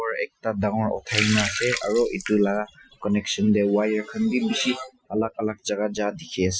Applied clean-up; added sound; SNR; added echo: classical method Wiener filter.